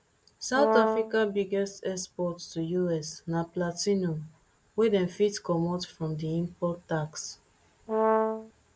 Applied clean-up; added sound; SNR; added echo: none; Brass instrument; -3 dB; none.